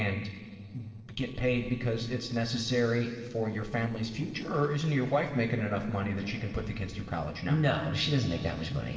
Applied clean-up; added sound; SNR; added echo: neural separator model SepFormer DNS4.